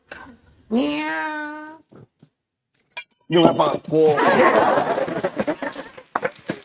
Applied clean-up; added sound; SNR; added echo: neural mask model RNNoise.